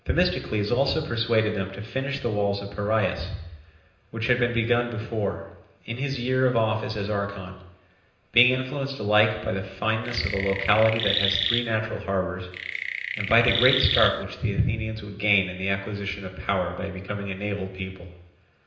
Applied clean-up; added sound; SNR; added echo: none; Chirp, tweet; 2 dB; reverberation time 0.9 s.